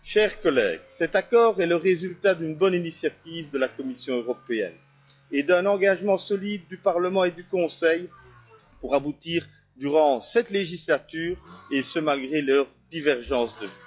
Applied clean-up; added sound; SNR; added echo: classical method log-MMSE.